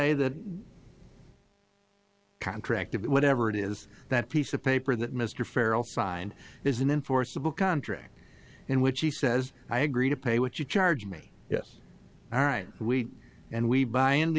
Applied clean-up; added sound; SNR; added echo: none; none; none; none.